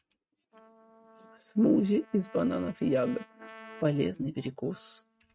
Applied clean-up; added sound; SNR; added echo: neural mask model RNNoise.